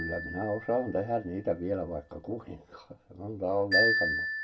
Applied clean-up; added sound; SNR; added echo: none; Marimba, xylophone; 1 dB; reverberation time 0.1 s.